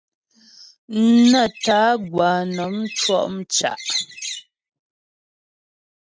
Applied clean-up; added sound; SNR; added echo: neural mask model RNNoise.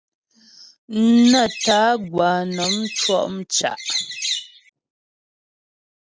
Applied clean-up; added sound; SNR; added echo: none; Bird; 5 dB; none.